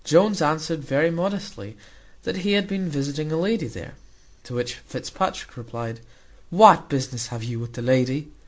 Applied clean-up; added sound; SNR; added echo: none; none; none; none.